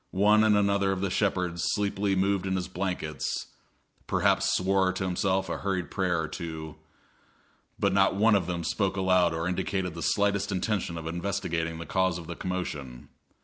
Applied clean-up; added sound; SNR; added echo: none; none; none; none.